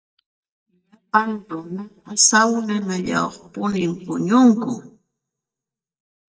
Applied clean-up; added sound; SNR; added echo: neural mask model DeepFilterNet 3.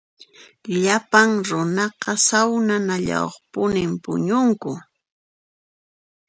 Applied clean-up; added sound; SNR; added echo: none; none; none; none.